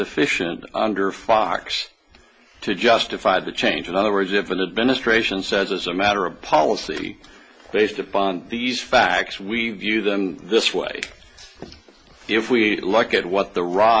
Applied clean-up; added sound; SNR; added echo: none; none; none; none.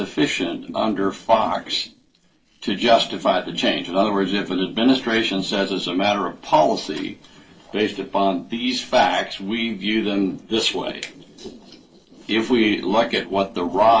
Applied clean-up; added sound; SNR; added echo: neural separator model SepFormer DNS4.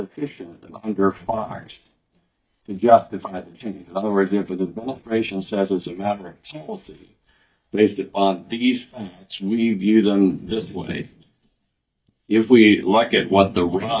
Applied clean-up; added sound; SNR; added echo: neural mask model DeepFilterNet 3.